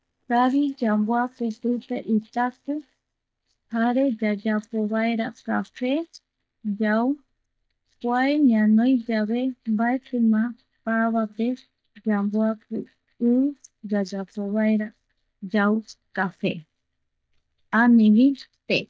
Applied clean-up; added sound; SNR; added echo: neural mask model DeepFilterNet 3.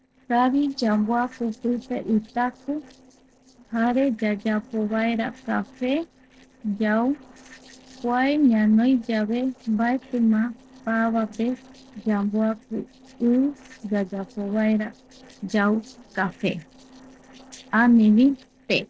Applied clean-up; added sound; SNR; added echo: neural separator model SepFormer DNS4.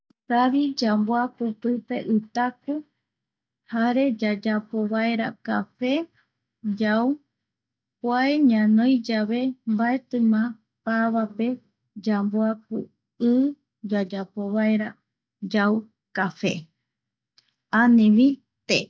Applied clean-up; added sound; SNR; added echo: none; none; none; none.